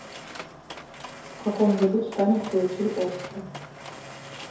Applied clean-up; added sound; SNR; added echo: none; Mechanisms; 14 dB; reverberation time 2.2 s.